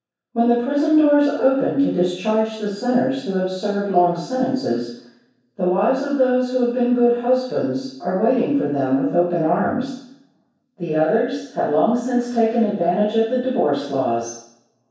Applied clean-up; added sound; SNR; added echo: none; none; none; reverberation time 0.7 s.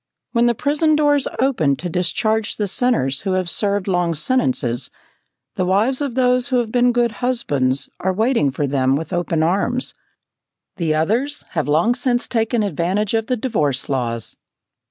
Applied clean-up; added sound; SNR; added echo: none; none; none; none.